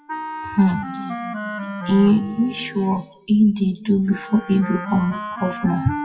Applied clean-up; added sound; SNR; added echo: classical method WPE with log-MMSE.